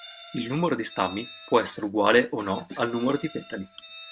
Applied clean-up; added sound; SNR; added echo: none; Chicken, rooster; 18 dB; none.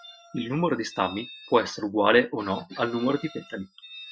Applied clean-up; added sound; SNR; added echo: classical method Wiener filter.